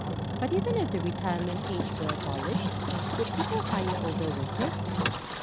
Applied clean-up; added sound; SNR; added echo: none; Engine; -3 dB; none.